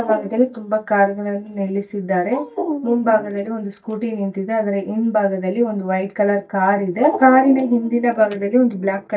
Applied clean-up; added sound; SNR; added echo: neural mask model DeepFilterNet 3.